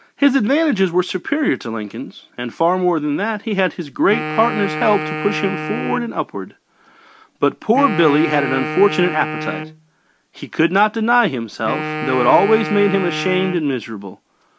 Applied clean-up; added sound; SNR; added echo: none; Wind instrument, woodwind instrument; 8 dB; none.